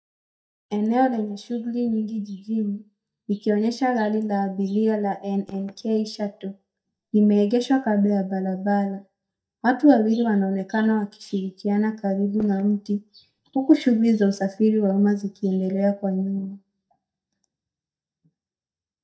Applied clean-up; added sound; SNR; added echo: neural mask model DeepFilterNet 3.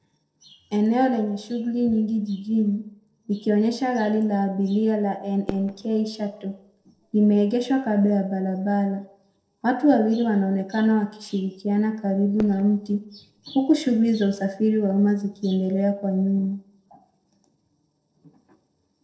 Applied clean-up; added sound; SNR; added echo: neural separator model SepFormer DNS4.